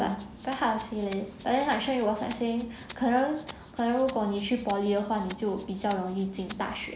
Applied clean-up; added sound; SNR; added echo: none; Rattle (instrument); 14 dB; none.